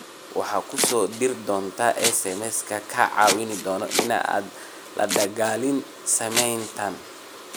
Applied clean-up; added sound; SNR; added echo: none; Domestic sounds, home sounds; 6 dB; none.